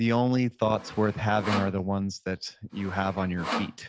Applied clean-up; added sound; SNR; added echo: none; Sawing; 10 dB; none.